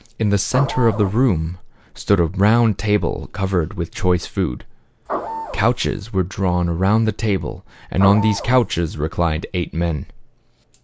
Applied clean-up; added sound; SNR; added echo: none; Printer / Engine; 9 dB; none.